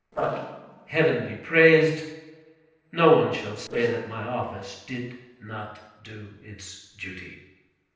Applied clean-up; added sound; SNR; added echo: neural separator model SepFormer DNS4.